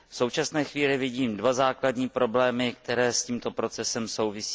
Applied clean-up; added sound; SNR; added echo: none; none; none; none.